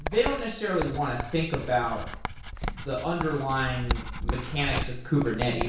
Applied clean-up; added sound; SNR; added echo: none; Writing; 5 dB; reverberation time 0.6 s.